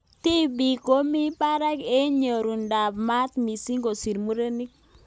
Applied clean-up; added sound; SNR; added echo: none; none; none; none.